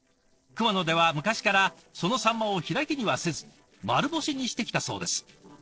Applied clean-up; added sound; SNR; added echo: neural separator model SepFormer DNS4.